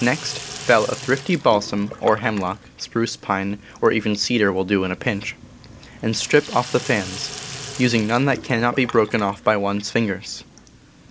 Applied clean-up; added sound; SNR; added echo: none; Sink (filling or washing); 15 dB; none.